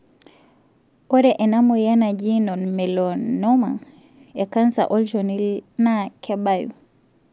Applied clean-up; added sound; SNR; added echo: none; none; none; none.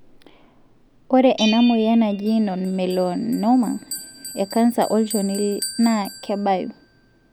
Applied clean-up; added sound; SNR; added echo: none; Bell + Bell; 15 dB; none.